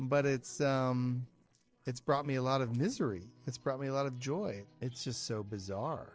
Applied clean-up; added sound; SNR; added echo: neural separator model SepFormer DNS4.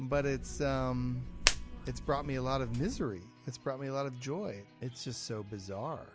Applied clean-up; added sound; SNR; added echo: none; Hands; 1 dB; none.